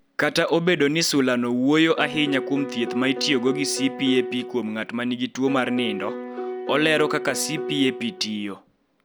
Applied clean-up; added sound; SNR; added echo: none; Piano; 8 dB; none.